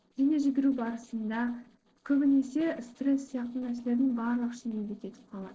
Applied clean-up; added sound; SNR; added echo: neural separator model SepFormer DNS4.